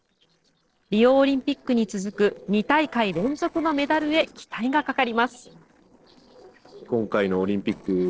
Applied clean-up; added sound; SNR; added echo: neural separator model SepFormer DNS4.